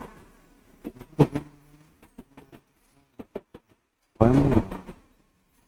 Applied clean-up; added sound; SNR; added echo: neural mask model RNNoise.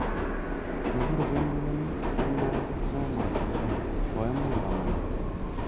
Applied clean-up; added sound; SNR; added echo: none; Subway, metro, underground; -5 dB; none.